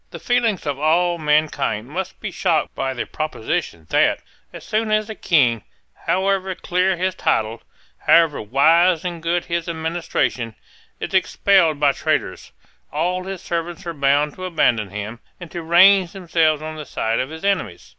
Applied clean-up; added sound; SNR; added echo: none; none; none; none.